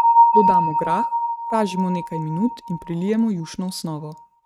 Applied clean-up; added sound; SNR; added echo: neural mask model RNNoise.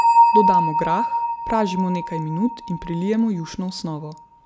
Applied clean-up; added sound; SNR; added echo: none; Bell; -3 dB; none.